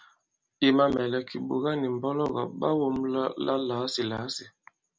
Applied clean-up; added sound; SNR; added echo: none; none; none; none.